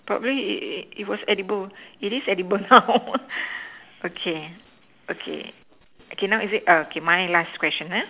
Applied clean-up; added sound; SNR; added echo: none; none; none; none.